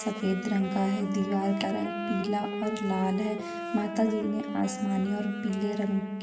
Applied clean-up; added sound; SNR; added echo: none; Wind instrument, woodwind instrument; 8 dB; reverberation time 2.4 s.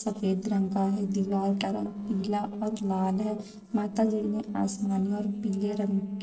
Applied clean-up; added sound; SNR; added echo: neural separator model SepFormer DNS4.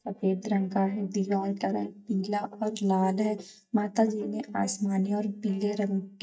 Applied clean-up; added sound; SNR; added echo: neural mask model DeepFilterNet 3.